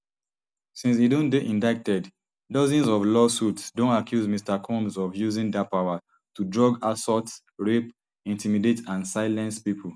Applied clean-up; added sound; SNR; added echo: none; none; none; none.